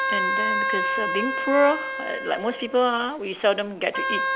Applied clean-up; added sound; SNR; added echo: none; Wind instrument, woodwind instrument; 2 dB; none.